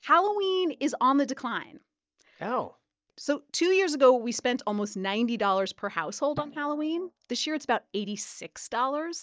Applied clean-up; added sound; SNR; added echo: neural mask model DeepFilterNet 3.